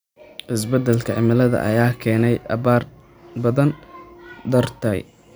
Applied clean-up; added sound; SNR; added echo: none; none; none; none.